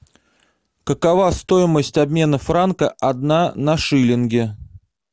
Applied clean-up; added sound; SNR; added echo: none; none; none; none.